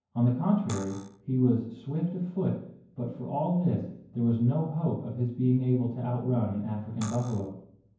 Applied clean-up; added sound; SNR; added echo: none; Cutlery, silverware; 16 dB; reverberation time 0.9 s.